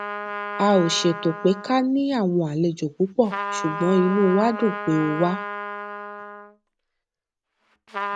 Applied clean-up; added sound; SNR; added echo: none; Trumpet; 9 dB; none.